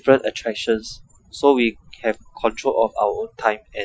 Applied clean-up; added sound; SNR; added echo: classical method Wiener filter.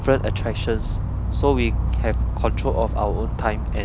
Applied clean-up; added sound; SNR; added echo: none; Insect; -2 dB; none.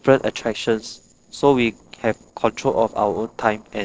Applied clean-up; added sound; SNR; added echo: neural separator model SepFormer DNS4.